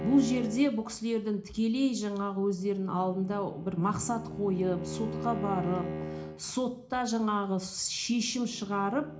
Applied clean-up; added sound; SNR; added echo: none; Bowed string instrument; 11 dB; reverberation time 0.4 s.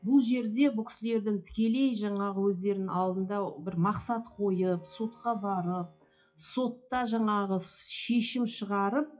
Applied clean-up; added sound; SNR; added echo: classical method WPE with log-MMSE.